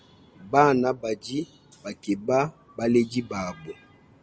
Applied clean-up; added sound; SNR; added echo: none; none; none; none.